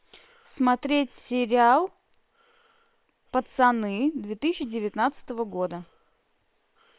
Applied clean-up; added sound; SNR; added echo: neural separator model SepFormer WHAM!.